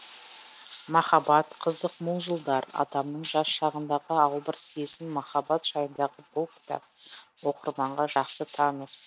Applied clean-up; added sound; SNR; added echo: neural mask model RNNoise.